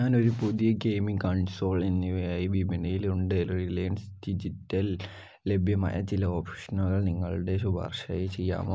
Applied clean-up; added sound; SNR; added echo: none; none; none; none.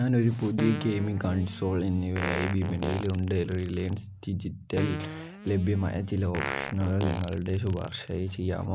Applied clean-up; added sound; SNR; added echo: none; Fart; 9 dB; none.